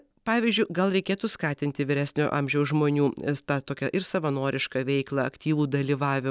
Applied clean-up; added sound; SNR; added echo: none; none; none; none.